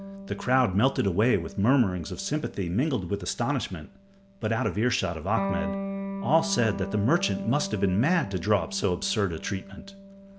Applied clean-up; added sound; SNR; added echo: none; Electric guitar; 10 dB; none.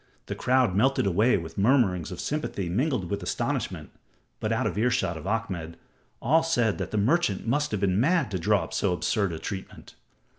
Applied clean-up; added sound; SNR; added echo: none; none; none; none.